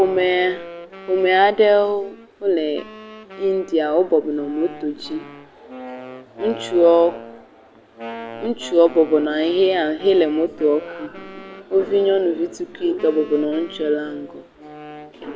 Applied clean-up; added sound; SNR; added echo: none; Wind instrument, woodwind instrument; 17 dB; none.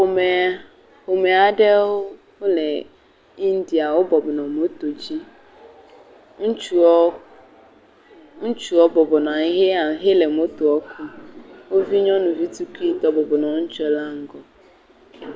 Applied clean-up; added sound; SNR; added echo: none; none; none; none.